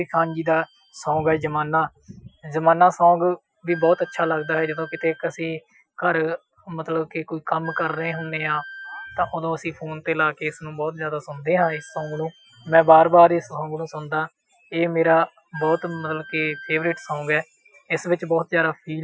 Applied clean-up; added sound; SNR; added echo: classical method Wiener filter.